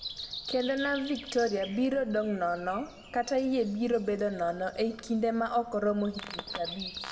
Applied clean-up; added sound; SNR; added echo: none; Breathing; 15 dB; reverberation time 1.2 s.